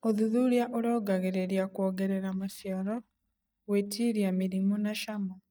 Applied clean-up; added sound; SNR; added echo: neural mask model DeepFilterNet 3.